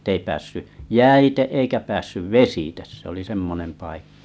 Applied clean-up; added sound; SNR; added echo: none; none; none; none.